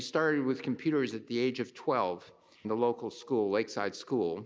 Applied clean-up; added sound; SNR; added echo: none; none; none; none.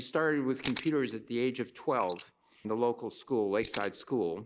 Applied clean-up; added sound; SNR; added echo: neural mask model Resemble Enhance denoiser.